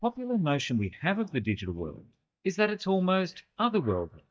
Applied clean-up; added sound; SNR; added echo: neural mask model DeepFilterNet 3.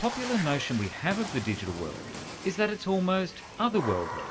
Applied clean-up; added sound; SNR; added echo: none; Water / Splash, splatter; 10 dB; reverberation time 1.1 s.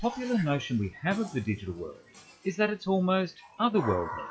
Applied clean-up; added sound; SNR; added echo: classical method WPE with log-MMSE.